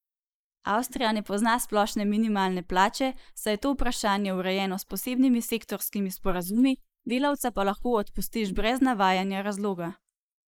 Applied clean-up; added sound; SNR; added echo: neural mask model Resemble Enhance denoiser.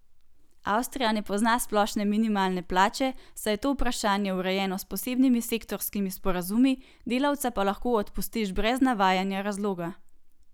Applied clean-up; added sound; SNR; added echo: none; none; none; none.